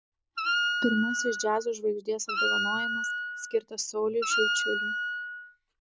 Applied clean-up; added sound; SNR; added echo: none; Wind instrument, woodwind instrument; -1 dB; none.